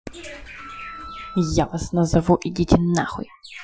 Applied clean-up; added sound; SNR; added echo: classical method Wiener filter.